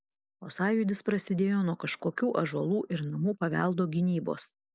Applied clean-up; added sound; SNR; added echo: none; none; none; none.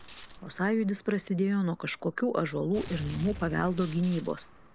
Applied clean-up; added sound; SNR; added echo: none; Gunshot, gunfire; 16 dB; none.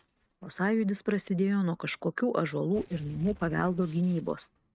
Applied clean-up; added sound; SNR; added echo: neural mask model RNNoise.